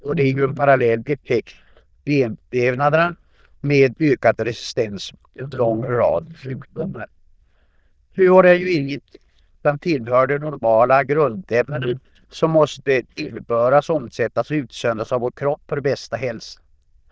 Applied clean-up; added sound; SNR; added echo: neural diffusion model UNIVERSE++.